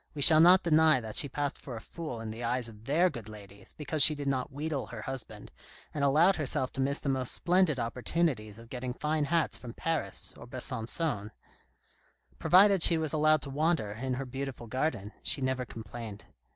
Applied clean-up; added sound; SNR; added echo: none; none; none; none.